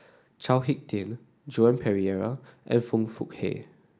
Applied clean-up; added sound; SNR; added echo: none; none; none; none.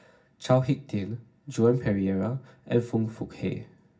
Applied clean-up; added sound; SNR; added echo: none; none; none; reverberation time 0.4 s.